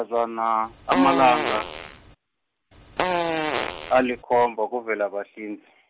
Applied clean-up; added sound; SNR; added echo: none; Fart; 2 dB; none.